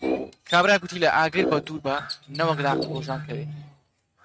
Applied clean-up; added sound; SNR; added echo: neural mask model RNNoise.